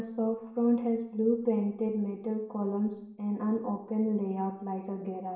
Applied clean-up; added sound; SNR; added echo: none; none; none; reverberation time 0.7 s.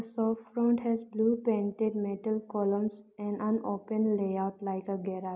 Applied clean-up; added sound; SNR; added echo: none; none; none; none.